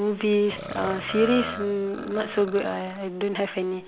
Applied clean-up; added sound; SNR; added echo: none; Burping, eructation; 11 dB; none.